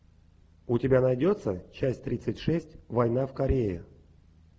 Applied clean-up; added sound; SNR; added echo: none; none; none; none.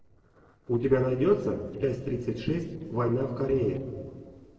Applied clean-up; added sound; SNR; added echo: neural separator model SepFormer DNS4.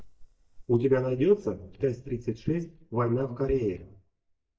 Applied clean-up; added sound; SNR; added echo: neural mask model DeepFilterNet 3.